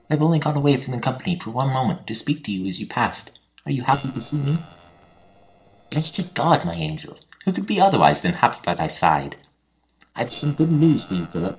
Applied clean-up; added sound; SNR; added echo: neural separator model SepFormer DNS4.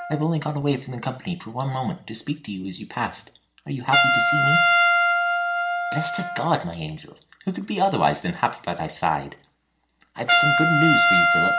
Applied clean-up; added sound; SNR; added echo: none; Trumpet; -3 dB; reverberation time 0.4 s.